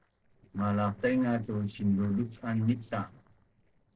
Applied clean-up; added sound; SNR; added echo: neural separator model SepFormer DNS4.